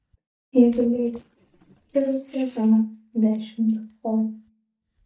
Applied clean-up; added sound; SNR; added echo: neural mask model DeepFilterNet 3.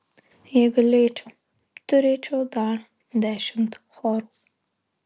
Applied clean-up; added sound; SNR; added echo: none; none; none; none.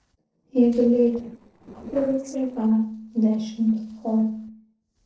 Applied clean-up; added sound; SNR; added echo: neural separator model SepFormer DNS4.